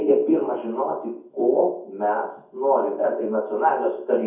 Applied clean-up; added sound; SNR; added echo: none; none; none; reverberation time 0.6 s.